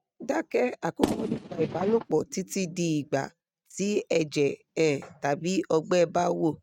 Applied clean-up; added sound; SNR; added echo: neural mask model RNNoise.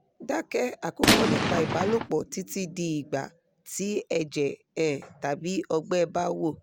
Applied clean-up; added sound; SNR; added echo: none; Gunshot, gunfire; -5 dB; none.